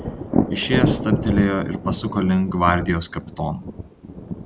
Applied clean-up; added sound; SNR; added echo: none; Thunder; 2 dB; none.